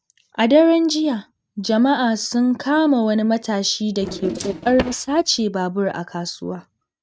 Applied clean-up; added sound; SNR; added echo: neural mask model RNNoise.